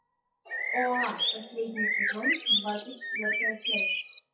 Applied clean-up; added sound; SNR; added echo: classical method WPE with log-MMSE.